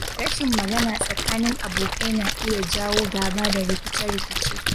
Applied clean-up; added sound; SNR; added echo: none; Splash, splatter; 0 dB; none.